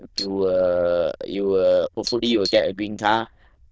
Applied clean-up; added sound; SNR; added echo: neural diffusion model UNIVERSE++.